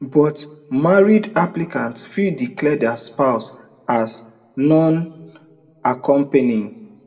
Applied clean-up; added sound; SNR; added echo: none; none; none; reverberation time 0.8 s.